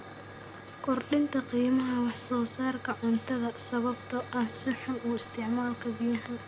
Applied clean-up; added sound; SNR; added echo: none; Hiss / Fire; 16 dB; none.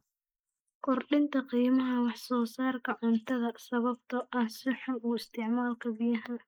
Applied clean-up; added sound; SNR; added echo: neural mask model Resemble Enhance denoiser.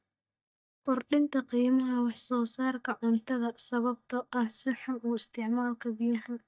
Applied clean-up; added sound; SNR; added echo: neural mask model DeepFilterNet 3.